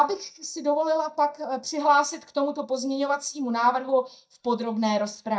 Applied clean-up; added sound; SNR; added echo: neural mask model DeepFilterNet 3.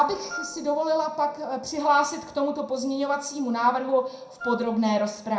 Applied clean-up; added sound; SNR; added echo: none; Wind instrument, woodwind instrument; 12 dB; reverberation time 0.5 s.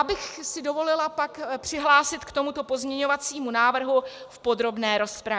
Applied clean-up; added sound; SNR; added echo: none; none; none; none.